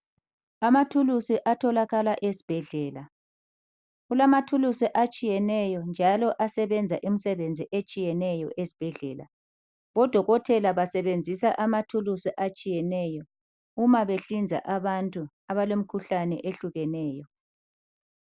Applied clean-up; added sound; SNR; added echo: none; none; none; none.